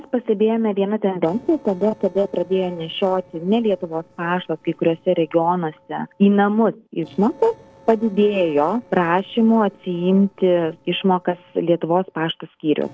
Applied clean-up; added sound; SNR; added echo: neural separator model SepFormer DNS4.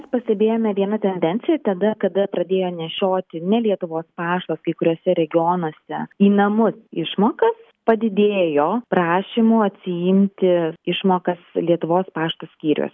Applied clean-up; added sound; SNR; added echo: none; none; none; none.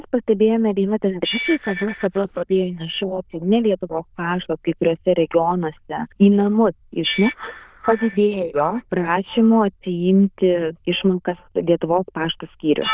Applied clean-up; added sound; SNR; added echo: neural diffusion model UNIVERSE++.